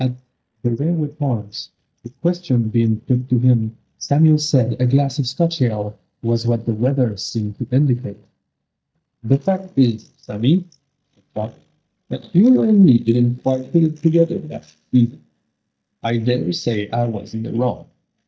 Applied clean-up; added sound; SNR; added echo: neural mask model DeepFilterNet 3.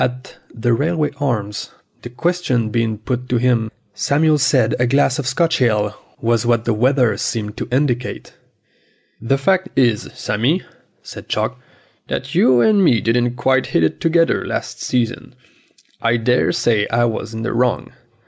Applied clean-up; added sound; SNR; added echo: none; none; none; none.